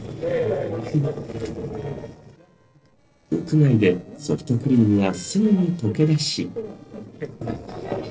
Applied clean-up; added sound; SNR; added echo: neural separator model SepFormer DNS4.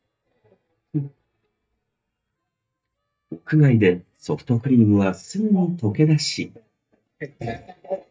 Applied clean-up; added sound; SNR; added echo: neural mask model DeepFilterNet 3.